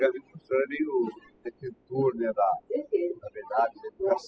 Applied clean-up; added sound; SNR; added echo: classical method spectral subtraction.